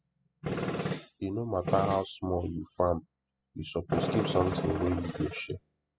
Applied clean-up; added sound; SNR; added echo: classical method spectral subtraction.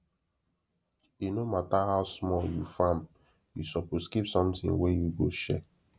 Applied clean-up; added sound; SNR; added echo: none; none; none; none.